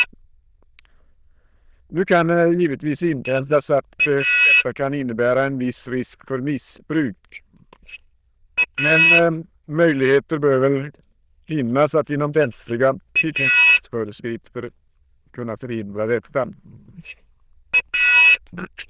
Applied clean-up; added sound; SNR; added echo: neural diffusion model UNIVERSE++.